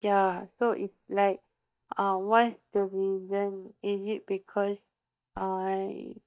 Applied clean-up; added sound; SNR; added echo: neural mask model DeepFilterNet 3.